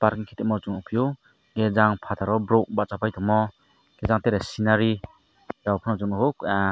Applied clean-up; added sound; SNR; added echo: none; none; none; none.